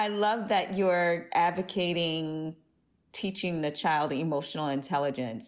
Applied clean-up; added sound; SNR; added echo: none; none; none; none.